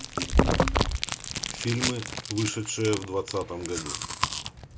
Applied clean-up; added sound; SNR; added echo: none; Chewing, mastication; -3 dB; none.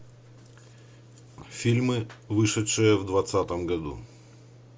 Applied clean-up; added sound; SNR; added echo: none; none; none; none.